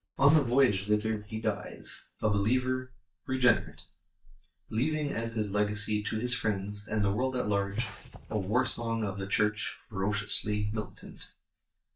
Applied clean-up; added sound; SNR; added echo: neural mask model DeepFilterNet 3.